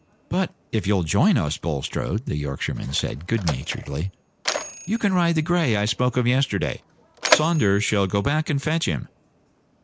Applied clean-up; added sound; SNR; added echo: none; Mechanisms; 10 dB; none.